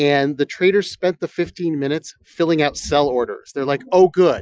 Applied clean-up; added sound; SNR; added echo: classical method Wiener filter.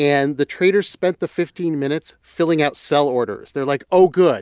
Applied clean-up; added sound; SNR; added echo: none; none; none; none.